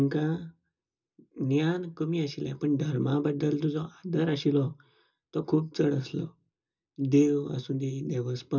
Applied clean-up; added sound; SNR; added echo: none; none; none; reverberation time 0.2 s.